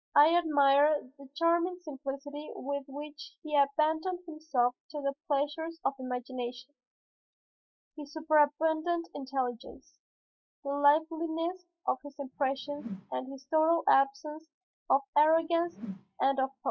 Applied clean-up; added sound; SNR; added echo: classical method log-MMSE.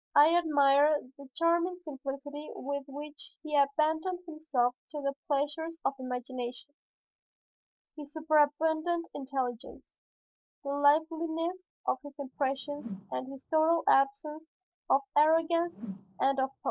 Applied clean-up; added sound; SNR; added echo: neural separator model SepFormer DNS4.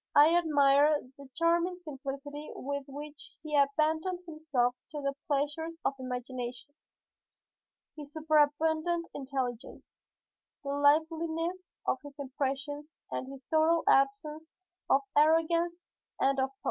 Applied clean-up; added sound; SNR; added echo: none; none; none; none.